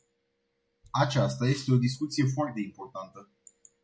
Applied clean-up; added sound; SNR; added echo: none; none; none; none.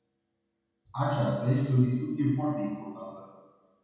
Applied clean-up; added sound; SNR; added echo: none; none; none; reverberation time 1.2 s.